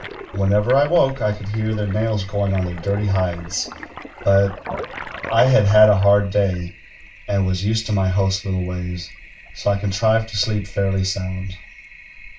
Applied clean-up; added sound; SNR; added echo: none; Toilet flush; 17 dB; reverberation time 0.2 s.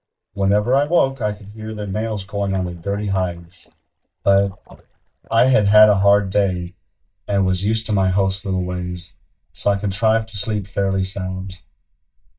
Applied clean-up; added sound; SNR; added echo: neural mask model DeepFilterNet 3.